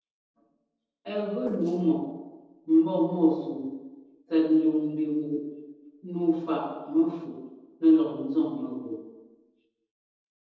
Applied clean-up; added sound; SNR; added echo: neural separator model SepFormer DNS4.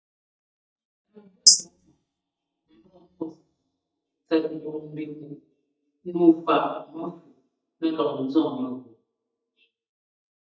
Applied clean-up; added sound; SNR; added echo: neural mask model DeepFilterNet 3.